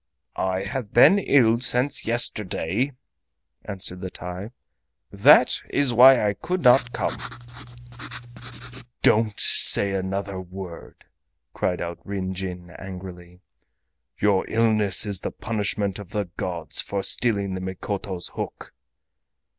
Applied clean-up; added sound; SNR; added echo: none; Writing; 9 dB; none.